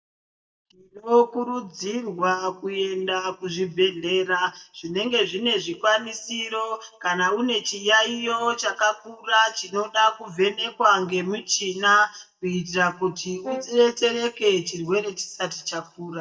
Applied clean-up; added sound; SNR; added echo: neural mask model DeepFilterNet 3.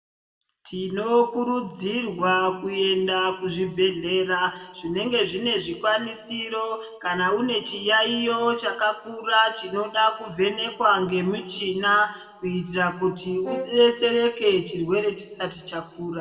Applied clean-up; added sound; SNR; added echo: neural separator model SepFormer DNS4.